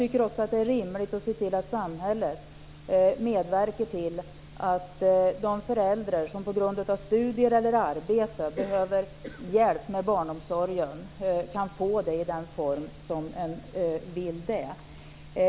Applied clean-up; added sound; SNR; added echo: none; none; none; none.